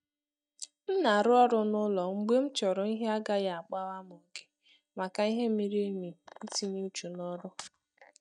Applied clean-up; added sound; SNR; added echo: neural mask model DeepFilterNet 3.